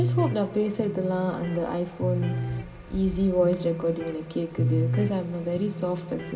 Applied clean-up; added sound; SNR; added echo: none; Electric guitar; 4 dB; reverberation time 1.6 s.